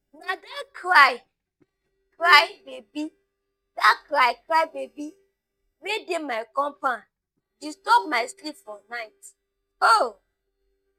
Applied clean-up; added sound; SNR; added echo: neural mask model DeepFilterNet 3.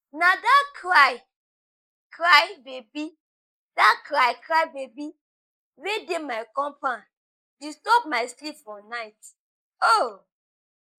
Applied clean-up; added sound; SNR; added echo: neural mask model Resemble Enhance denoiser.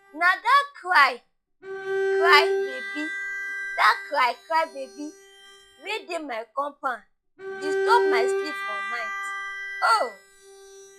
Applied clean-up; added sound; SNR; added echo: classical method log-MMSE.